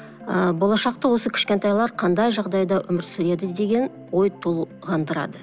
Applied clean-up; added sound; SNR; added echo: none; none; none; none.